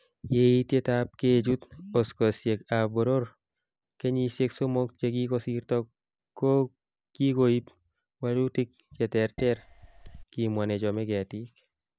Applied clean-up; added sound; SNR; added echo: none; Dishes, pots, and pans; 17 dB; none.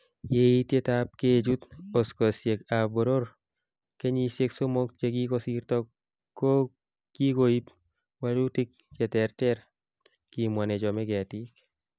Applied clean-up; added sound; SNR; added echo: none; none; none; none.